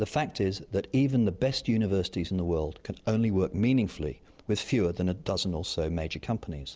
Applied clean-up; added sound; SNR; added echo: none; none; none; none.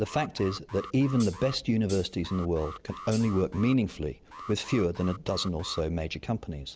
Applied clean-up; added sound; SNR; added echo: none; Alarm + Hi-hat; 16 dB; none.